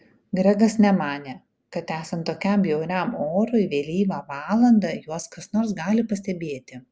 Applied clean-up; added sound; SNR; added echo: none; none; none; none.